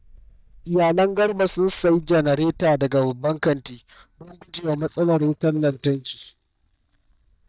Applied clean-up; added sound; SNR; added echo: neural mask model DeepFilterNet 3.